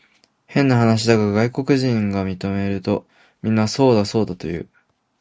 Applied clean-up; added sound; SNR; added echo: none; none; none; none.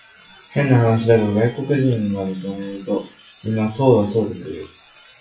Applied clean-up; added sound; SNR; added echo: classical method WPE with log-MMSE.